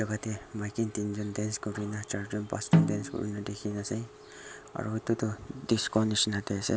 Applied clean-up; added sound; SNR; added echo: none; Snare drum; -2 dB; none.